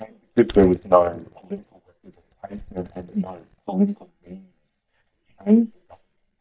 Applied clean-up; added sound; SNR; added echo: neural mask model DeepFilterNet 3.